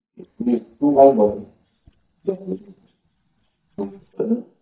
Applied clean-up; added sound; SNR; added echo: neural mask model DeepFilterNet 3.